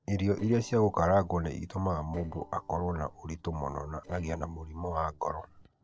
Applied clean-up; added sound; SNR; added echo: neural separator model SepFormer DNS4.